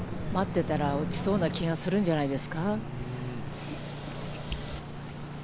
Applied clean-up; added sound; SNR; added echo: none; Rain; 12 dB; none.